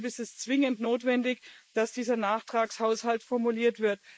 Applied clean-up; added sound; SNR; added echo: neural mask model Resemble Enhance denoiser.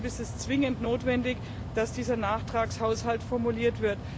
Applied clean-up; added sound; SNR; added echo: none; Mechanical fan; 7 dB; none.